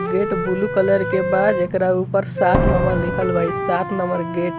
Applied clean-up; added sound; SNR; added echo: none; Wind instrument, woodwind instrument + Slam; 3 dB; none.